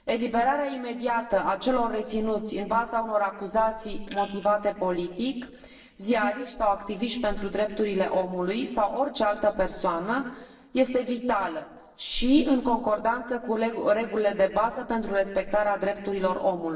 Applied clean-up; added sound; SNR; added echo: neural separator model SepFormer DNS4.